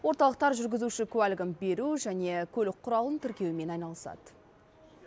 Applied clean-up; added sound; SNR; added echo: none; none; none; none.